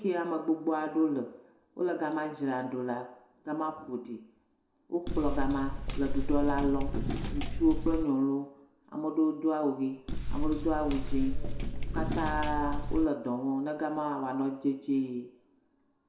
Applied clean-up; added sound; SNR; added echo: none; Walk, footsteps; -1 dB; reverberation time 0.6 s.